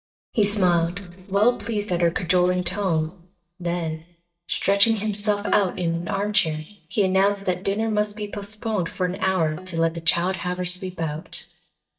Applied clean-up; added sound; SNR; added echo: neural mask model DeepFilterNet 3.